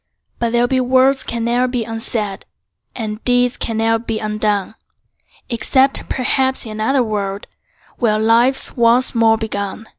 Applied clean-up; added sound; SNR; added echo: none; none; none; none.